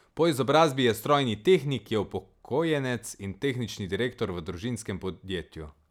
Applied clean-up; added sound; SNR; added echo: none; none; none; none.